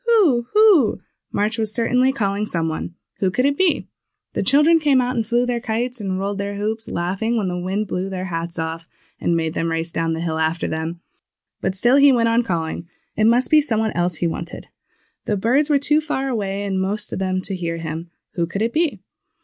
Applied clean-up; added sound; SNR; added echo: none; none; none; none.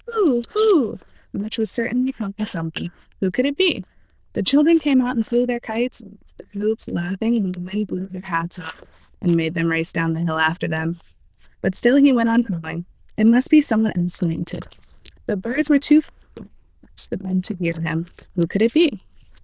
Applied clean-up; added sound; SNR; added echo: neural diffusion model UNIVERSE++.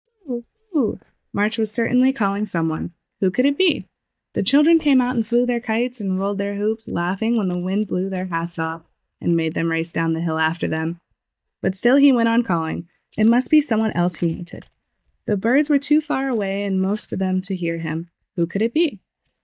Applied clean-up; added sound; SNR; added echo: neural mask model DeepFilterNet 3.